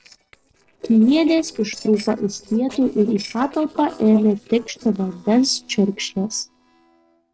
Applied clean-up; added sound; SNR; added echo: neural separator model SepFormer DNS4.